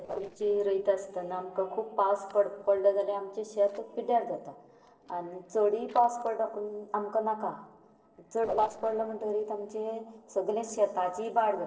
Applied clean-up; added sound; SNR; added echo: neural separator model SepFormer DNS4.